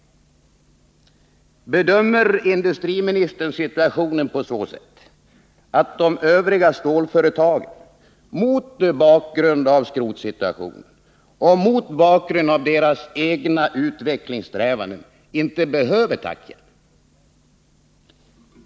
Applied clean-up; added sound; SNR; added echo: none; none; none; none.